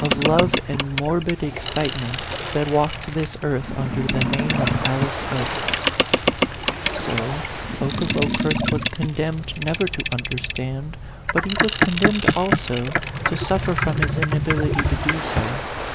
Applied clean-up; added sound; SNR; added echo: none; Boat, Water vehicle; -1 dB; none.